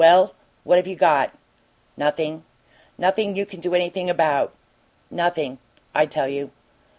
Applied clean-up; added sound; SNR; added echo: none; none; none; none.